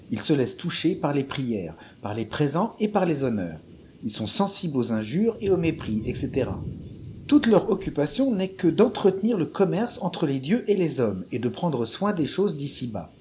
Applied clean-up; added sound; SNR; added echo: none; Thunder / Cricket; 16 dB; none.